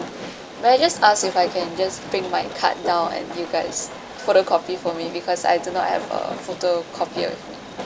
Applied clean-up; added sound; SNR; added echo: none; Train; 12 dB; none.